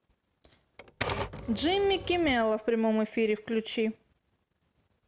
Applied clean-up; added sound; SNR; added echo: none; Typewriter; 8 dB; none.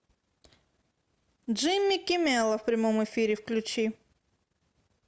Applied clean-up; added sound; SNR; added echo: none; none; none; none.